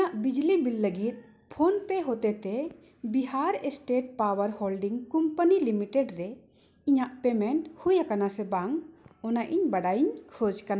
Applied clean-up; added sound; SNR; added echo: none; none; none; none.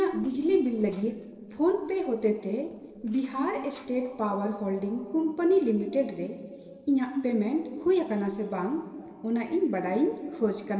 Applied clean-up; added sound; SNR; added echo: neural separator model SepFormer DNS4.